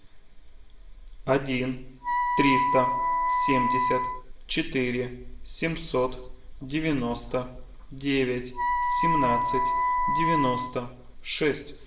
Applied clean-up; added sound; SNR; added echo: none; Wind instrument, woodwind instrument; -3 dB; reverberation time 0.5 s.